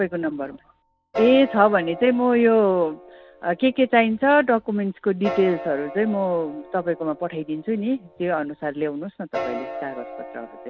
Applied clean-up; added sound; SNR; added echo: none; Piano; 14 dB; none.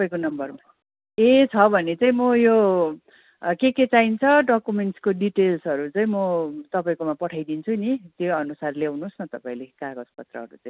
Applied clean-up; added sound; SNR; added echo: none; none; none; none.